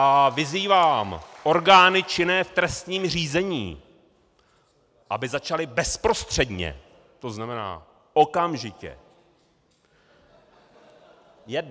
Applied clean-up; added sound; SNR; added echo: none; none; none; none.